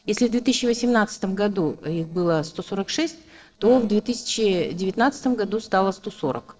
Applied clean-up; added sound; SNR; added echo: neural separator model SepFormer DNS4.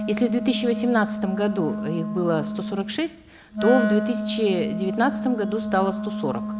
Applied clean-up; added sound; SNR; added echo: none; Wind instrument, woodwind instrument; 3 dB; none.